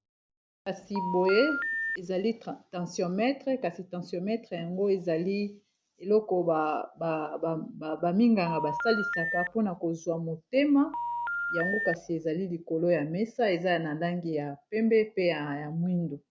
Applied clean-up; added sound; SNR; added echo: none; Telephone; 4 dB; none.